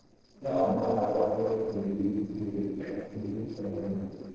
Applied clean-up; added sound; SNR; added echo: neural separator model SepFormer DNS4.